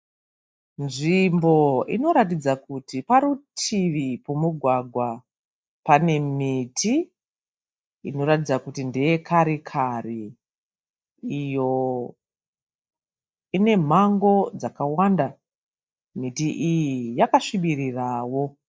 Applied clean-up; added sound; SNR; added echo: neural mask model DeepFilterNet 3.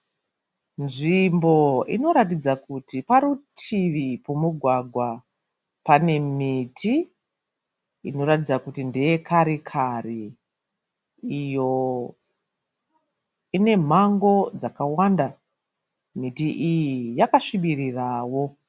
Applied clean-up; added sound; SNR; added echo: none; none; none; none.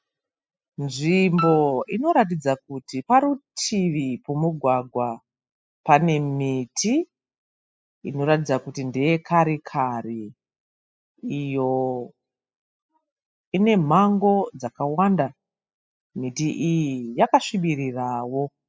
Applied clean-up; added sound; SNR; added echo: classical method spectral subtraction.